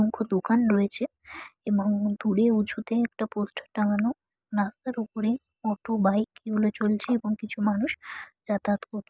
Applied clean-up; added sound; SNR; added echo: none; none; none; none.